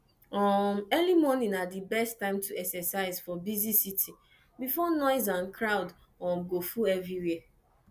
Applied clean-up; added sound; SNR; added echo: none; none; none; none.